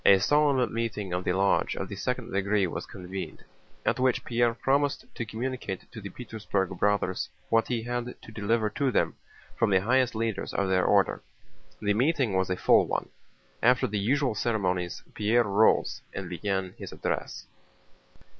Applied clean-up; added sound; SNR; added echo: none; none; none; none.